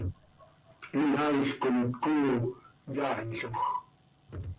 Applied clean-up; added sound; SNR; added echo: none; none; none; none.